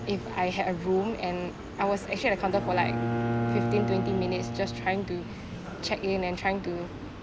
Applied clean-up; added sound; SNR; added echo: none; Bowed string instrument; 4 dB; none.